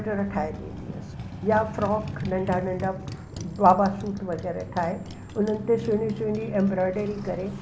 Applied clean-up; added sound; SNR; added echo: none; Motorcycle; 10 dB; none.